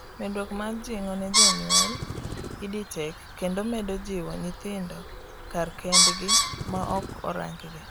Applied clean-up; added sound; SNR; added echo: none; Bird; -4 dB; none.